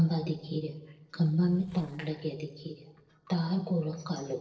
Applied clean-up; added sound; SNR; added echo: neural separator model SepFormer DNS4.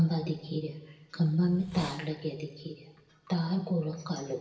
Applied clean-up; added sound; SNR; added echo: none; Hiss; 15 dB; reverberation time 1.1 s.